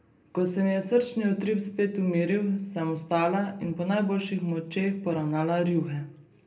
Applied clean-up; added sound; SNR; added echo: none; none; none; reverberation time 0.3 s.